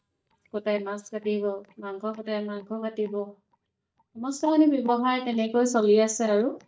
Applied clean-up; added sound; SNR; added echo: neural mask model DeepFilterNet 3.